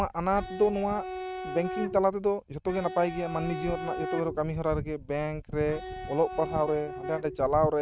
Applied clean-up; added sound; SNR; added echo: neural mask model RNNoise.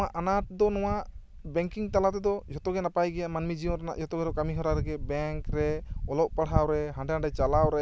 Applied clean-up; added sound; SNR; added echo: none; none; none; none.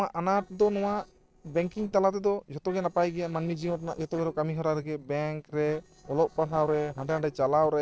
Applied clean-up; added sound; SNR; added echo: neural separator model SepFormer DNS4.